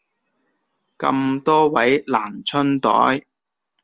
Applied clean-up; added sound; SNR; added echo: none; none; none; none.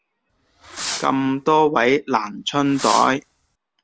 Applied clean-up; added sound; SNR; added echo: none; Fireworks; 12 dB; none.